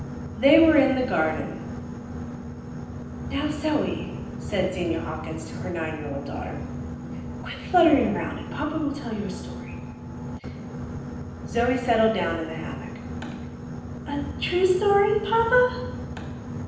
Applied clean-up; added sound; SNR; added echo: none; Boat, Water vehicle; 8 dB; reverberation time 0.9 s.